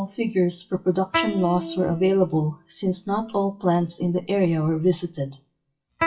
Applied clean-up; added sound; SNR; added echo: classical method WPE with log-MMSE.